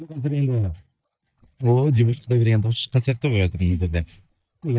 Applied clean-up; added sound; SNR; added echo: neural mask model DeepFilterNet 3.